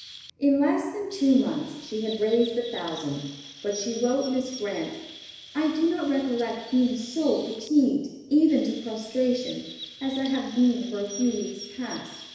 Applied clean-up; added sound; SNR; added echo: none; Chirp, tweet; 17 dB; reverberation time 1.0 s.